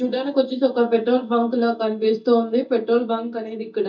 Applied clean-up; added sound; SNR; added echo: neural mask model DeepFilterNet 3.